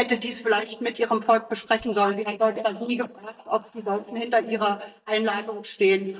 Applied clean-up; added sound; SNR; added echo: neural mask model DeepFilterNet 3.